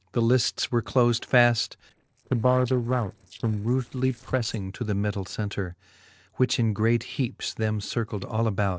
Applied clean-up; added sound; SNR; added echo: neural separator model SepFormer DNS4.